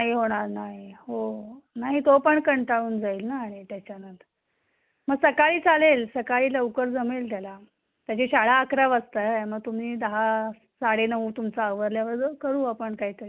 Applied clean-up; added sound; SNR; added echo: none; none; none; none.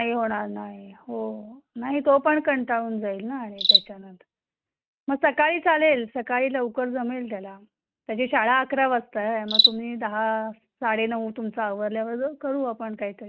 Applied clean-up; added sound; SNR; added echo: neural mask model RNNoise.